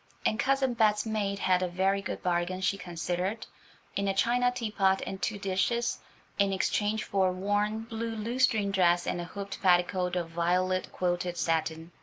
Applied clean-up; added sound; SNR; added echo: none; none; none; none.